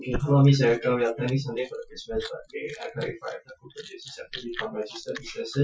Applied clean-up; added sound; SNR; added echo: classical method Wiener filter.